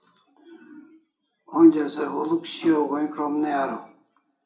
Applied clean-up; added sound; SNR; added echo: none; none; none; reverberation time 0.3 s.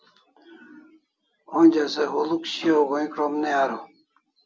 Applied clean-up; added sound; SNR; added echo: none; none; none; none.